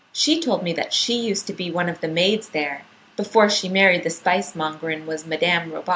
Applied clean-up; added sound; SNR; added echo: none; none; none; none.